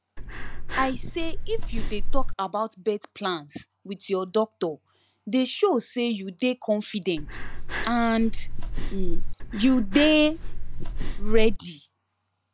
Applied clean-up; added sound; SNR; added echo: none; Breathing; -4 dB; none.